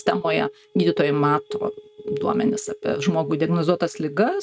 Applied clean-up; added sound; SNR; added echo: neural mask model RNNoise.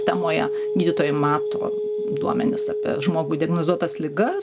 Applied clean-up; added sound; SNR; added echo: none; Telephone; 2 dB; none.